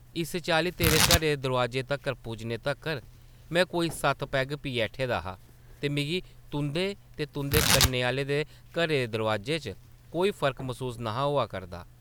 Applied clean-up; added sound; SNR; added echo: none; Tearing; 5 dB; none.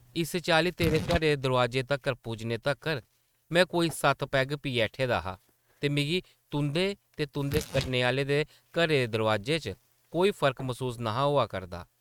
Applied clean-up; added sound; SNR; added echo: neural mask model RNNoise.